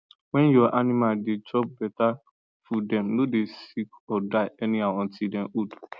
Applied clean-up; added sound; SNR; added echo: none; none; none; none.